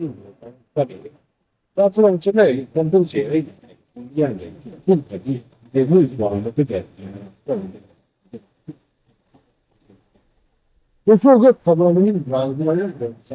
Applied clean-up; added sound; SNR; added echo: neural mask model DeepFilterNet 3.